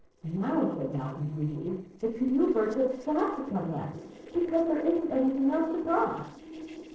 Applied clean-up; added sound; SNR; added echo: neural separator model SepFormer DNS4.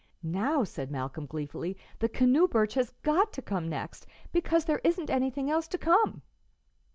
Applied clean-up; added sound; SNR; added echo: none; none; none; none.